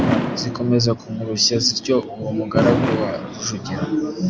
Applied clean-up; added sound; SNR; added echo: none; Fireworks; 3 dB; none.